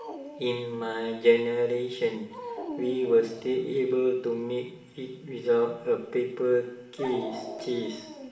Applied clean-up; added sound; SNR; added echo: none; Dog; 15 dB; reverberation time 0.8 s.